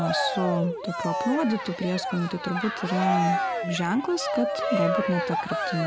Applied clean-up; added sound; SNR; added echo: none; Cheering; 1 dB; none.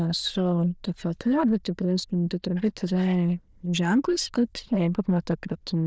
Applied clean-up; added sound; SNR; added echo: neural diffusion model UNIVERSE++.